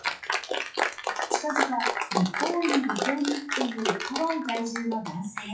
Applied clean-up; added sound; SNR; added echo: classical method WPE with log-MMSE.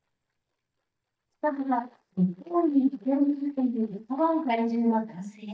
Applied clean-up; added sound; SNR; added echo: neural mask model DeepFilterNet 3.